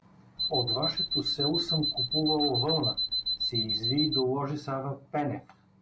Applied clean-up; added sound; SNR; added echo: none; Alarm; -1 dB; none.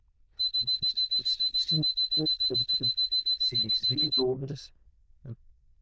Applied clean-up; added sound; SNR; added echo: neural diffusion model UNIVERSE++.